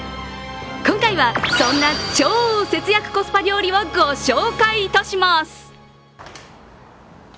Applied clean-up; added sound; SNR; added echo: none; none; none; none.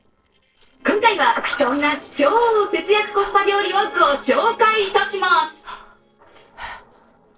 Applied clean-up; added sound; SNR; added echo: neural separator model SepFormer DNS4.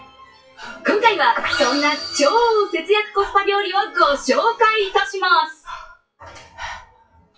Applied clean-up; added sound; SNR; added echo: classical method WPE with log-MMSE.